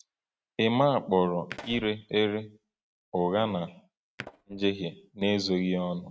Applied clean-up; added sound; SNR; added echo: neural mask model RNNoise.